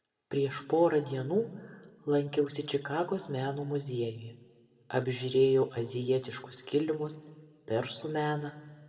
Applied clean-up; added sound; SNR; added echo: none; none; none; reverberation time 1.2 s.